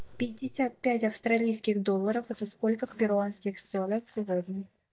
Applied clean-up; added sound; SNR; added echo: neural mask model DeepFilterNet 3.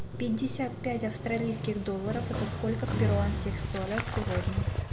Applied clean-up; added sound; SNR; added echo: none; Motorcycle; -1 dB; reverberation time 0.6 s.